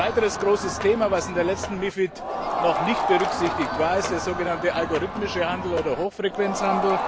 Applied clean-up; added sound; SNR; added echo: none; Crowd; 4 dB; none.